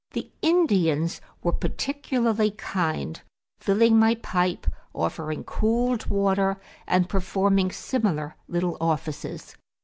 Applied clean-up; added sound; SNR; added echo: none; none; none; none.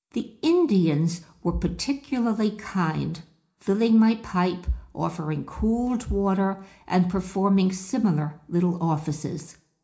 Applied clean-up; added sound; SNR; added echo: none; none; none; reverberation time 0.4 s.